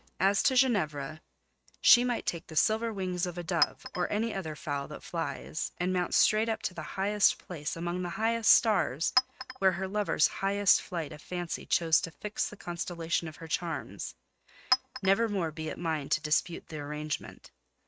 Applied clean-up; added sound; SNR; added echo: neural mask model RNNoise.